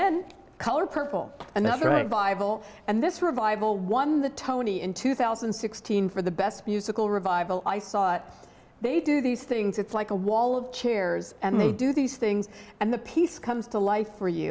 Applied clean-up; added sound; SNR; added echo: none; none; none; none.